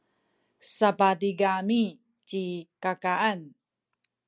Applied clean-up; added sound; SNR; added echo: none; none; none; none.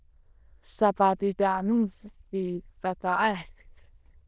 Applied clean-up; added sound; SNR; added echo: neural diffusion model UNIVERSE++.